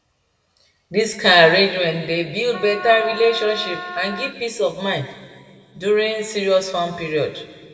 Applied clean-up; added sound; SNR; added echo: none; Wind instrument, woodwind instrument; 12 dB; reverberation time 1.6 s.